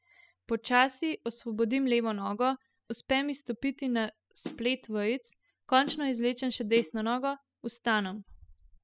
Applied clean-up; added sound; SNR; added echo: classical method spectral subtraction.